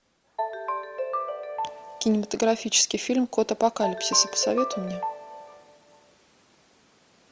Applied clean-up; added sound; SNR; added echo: none; Ringtone; 5 dB; none.